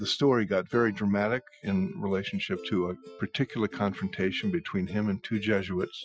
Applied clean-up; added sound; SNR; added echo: classical method Wiener filter.